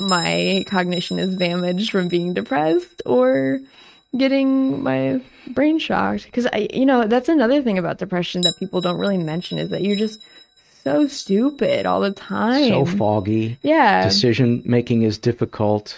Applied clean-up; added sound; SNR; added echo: neural mask model RNNoise.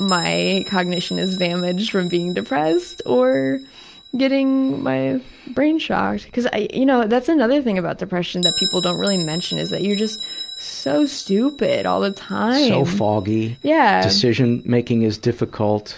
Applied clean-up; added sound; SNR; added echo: none; Bell; 13 dB; none.